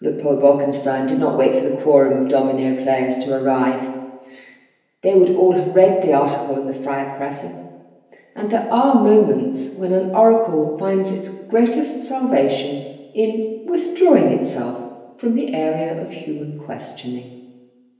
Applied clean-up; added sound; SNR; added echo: none; none; none; reverberation time 1.0 s.